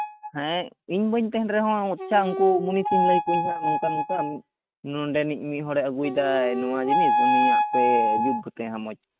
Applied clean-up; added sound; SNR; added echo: neural mask model RNNoise.